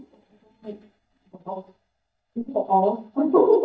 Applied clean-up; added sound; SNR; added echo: neural mask model DeepFilterNet 3.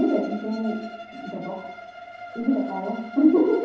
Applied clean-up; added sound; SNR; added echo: none; Bowed string instrument; 14 dB; reverberation time 0.9 s.